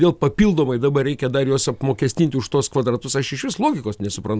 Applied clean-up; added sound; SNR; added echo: none; none; none; none.